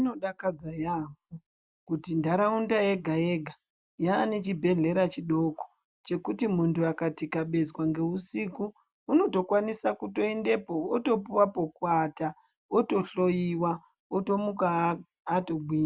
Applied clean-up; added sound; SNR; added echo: none; none; none; none.